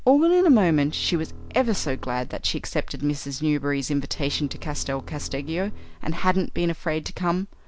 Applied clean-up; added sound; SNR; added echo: none; Bowed string instrument; 20 dB; none.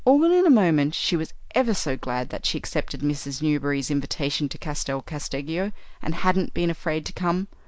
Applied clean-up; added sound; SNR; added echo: neural mask model Resemble Enhance denoiser.